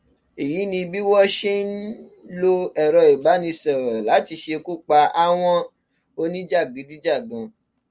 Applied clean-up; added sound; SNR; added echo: none; none; none; none.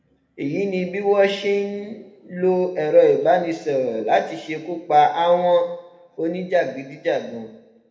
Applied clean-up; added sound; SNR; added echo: none; none; none; reverberation time 0.9 s.